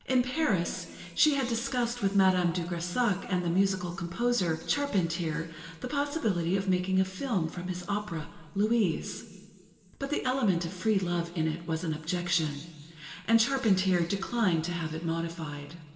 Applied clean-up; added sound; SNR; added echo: none; none; none; reverberation time 1.9 s.